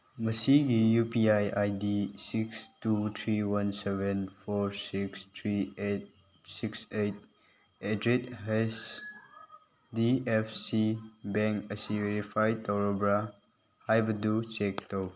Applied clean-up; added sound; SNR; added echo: none; none; none; none.